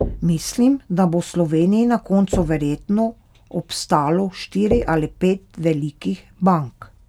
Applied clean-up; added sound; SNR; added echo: none; Knock / Wood; 13 dB; none.